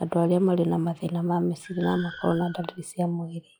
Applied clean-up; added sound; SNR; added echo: classical method log-MMSE.